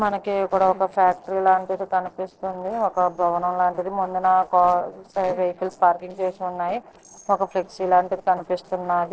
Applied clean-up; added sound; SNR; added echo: neural separator model SepFormer DNS4.